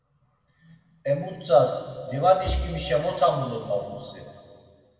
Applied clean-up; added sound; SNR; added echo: none; Bowed string instrument; 7 dB; reverberation time 2.4 s.